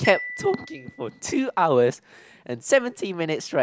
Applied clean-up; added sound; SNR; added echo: none; Glockenspiel; 16 dB; none.